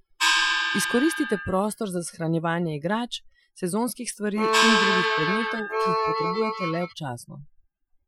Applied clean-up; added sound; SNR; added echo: classical method Wiener filter.